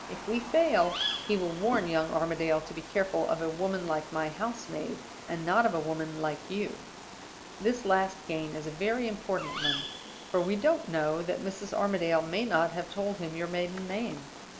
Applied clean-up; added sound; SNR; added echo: none; Bird vocalization, bird call, bird song; 11 dB; none.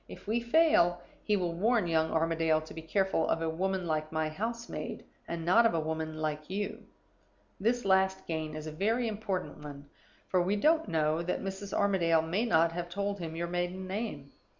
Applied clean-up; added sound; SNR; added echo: none; none; none; none.